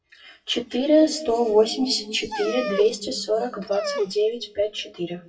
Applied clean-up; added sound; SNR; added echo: classical method WPE with log-MMSE.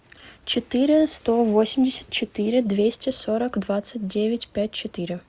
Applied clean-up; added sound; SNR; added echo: none; none; none; none.